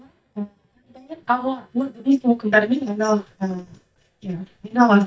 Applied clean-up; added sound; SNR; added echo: neural mask model DeepFilterNet 3.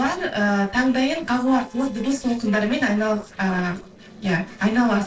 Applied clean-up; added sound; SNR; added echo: neural separator model SepFormer DNS4.